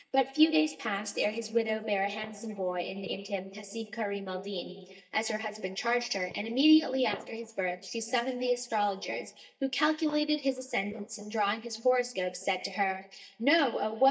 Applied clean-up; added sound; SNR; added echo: neural mask model DeepFilterNet 3.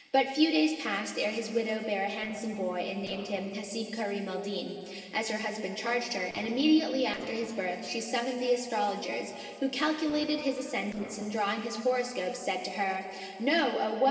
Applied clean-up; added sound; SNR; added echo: neural separator model SepFormer DNS4.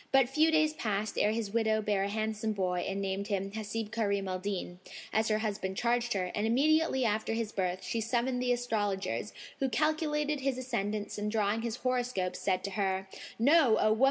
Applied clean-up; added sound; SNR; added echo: none; none; none; none.